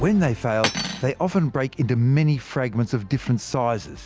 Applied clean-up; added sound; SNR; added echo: none; Cutlery, silverware; 10 dB; none.